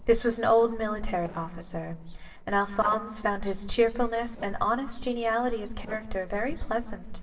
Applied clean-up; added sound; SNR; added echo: neural separator model SepFormer DNS4.